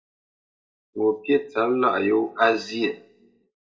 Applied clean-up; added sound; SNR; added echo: none; none; none; reverberation time 0.3 s.